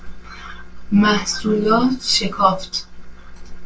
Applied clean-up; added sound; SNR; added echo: neural separator model SepFormer DNS4.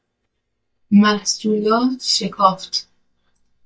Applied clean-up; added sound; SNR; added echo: neural mask model DeepFilterNet 3.